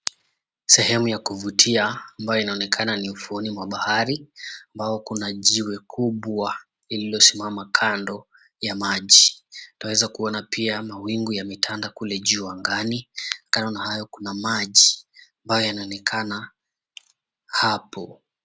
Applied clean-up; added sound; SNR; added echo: none; none; none; none.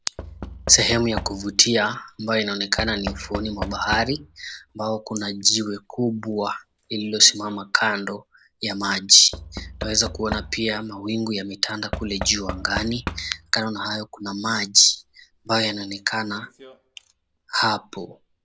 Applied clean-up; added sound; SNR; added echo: none; Knock / Wood; 14 dB; none.